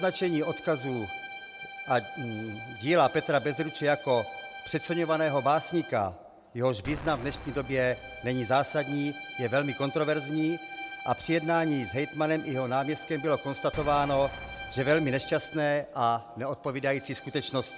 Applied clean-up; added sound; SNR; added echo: none; Bowed string instrument + Explosion; 13 dB; none.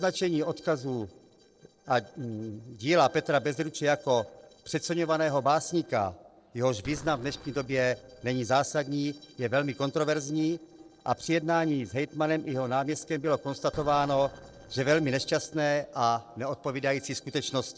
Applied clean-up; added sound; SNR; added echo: neural separator model SepFormer DNS4.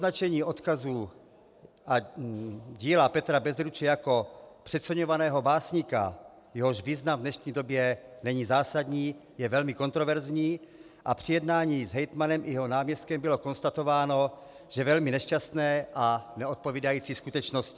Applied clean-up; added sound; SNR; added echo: none; none; none; none.